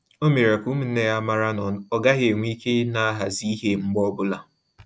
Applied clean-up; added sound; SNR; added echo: none; none; none; none.